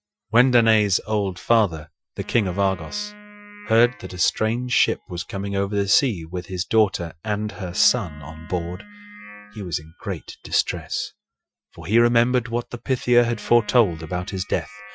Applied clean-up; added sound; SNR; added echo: classical method Wiener filter.